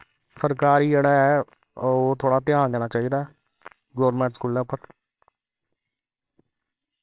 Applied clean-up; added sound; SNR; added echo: neural separator model SepFormer WHAMR!.